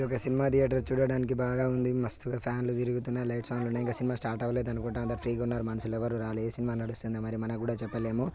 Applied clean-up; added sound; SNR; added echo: none; none; none; none.